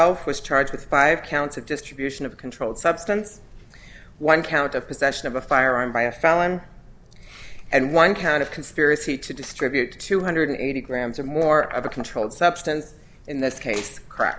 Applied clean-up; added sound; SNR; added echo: none; none; none; none.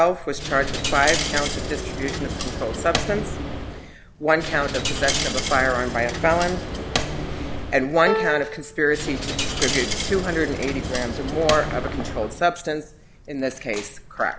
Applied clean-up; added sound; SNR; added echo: none; Coin (dropping) + Piano; 3 dB; none.